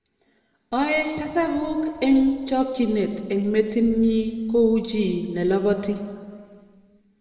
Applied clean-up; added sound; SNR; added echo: none; none; none; reverberation time 1.8 s.